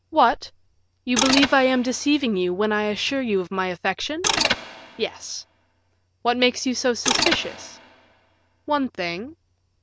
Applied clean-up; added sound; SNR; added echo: none; Mechanisms; 3 dB; none.